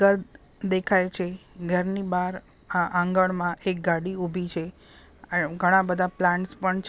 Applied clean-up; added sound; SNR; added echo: none; none; none; none.